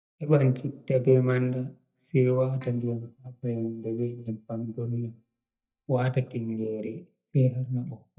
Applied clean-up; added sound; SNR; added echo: neural mask model DeepFilterNet 3.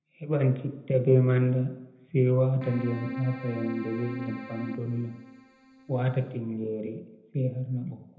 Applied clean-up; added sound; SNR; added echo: none; Keyboard (musical); 11 dB; reverberation time 0.7 s.